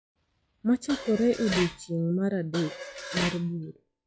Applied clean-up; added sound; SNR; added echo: classical method log-MMSE.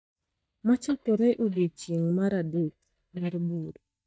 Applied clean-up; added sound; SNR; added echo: neural mask model DeepFilterNet 3.